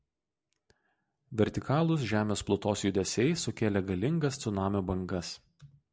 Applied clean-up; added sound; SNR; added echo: none; none; none; none.